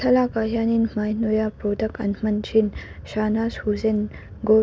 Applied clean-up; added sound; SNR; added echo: none; none; none; none.